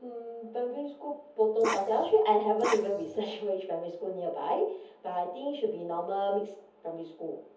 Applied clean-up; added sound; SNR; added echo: none; Bark; 6 dB; reverberation time 0.7 s.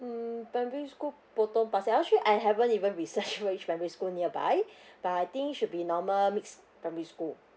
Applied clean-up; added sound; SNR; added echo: none; none; none; none.